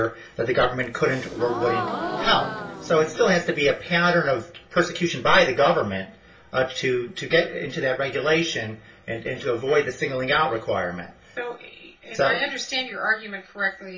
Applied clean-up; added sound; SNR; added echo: none; Gasp; 8 dB; reverberation time 0.2 s.